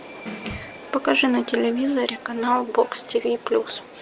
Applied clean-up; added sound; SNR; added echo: none; Snare drum + Subway, metro, underground; 15 dB; none.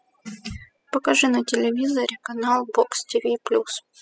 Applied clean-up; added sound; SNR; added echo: classical method spectral subtraction.